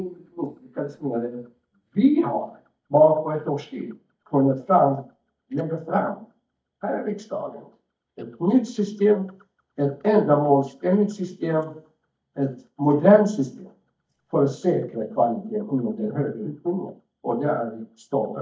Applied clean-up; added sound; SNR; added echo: neural mask model DeepFilterNet 3.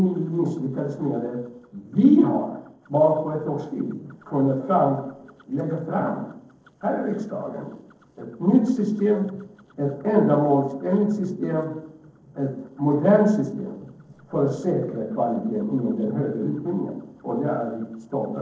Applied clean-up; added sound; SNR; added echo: neural separator model SepFormer DNS4.